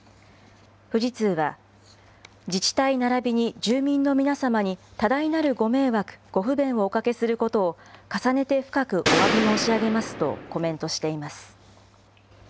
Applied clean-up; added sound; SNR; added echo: none; Gunshot, gunfire; 1 dB; none.